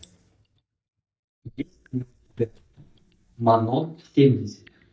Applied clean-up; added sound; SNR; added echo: neural mask model DeepFilterNet 3.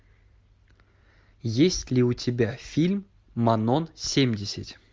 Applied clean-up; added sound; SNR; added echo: none; none; none; none.